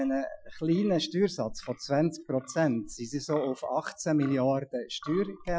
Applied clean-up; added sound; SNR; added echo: classical method Wiener filter.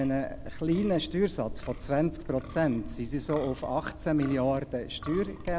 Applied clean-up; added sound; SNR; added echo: none; Wind; 11 dB; none.